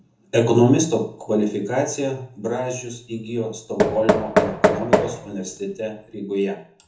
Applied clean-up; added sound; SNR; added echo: none; Knock; 0 dB; reverberation time 0.6 s.